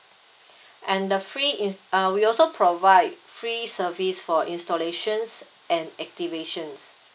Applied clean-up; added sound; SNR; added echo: none; none; none; none.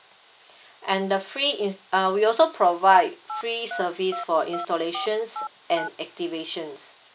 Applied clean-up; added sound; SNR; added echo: none; Telephone; 11 dB; none.